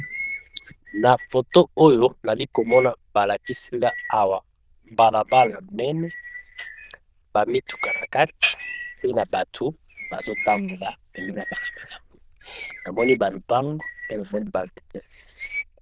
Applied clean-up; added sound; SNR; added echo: neural diffusion model UNIVERSE++.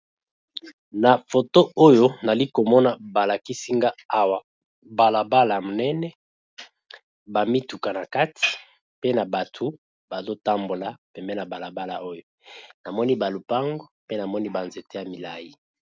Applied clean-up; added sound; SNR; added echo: none; none; none; none.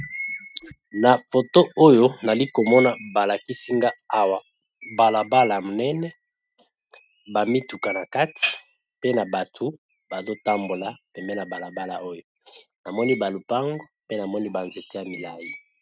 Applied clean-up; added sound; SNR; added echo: neural mask model RNNoise.